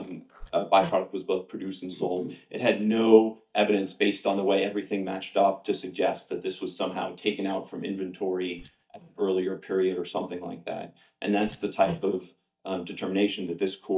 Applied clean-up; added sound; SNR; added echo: neural mask model DeepFilterNet 3.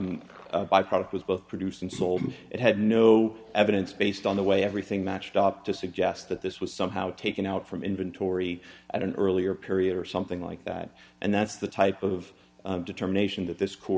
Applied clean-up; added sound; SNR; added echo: none; none; none; none.